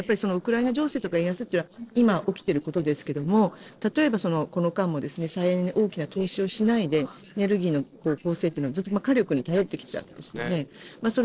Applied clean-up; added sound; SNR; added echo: neural separator model SepFormer DNS4.